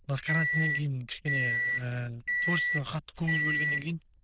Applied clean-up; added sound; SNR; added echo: neural diffusion model UNIVERSE++.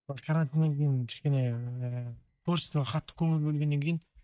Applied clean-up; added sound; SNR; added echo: neural mask model DeepFilterNet 3.